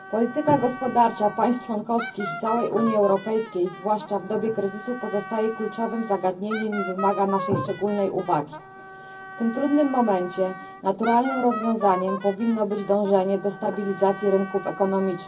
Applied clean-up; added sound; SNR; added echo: none; Wind instrument, woodwind instrument; 12 dB; reverberation time 0.4 s.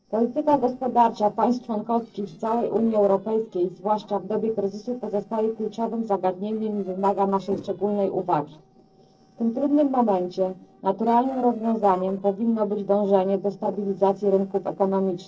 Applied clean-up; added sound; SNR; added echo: neural separator model SepFormer DNS4.